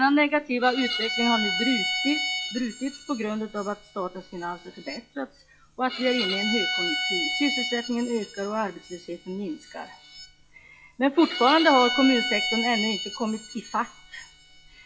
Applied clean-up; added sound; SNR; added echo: classical method log-MMSE.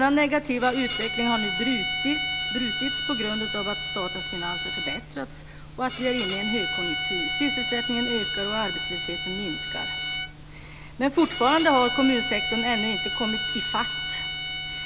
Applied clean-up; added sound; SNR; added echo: none; Bowed string instrument; 2 dB; none.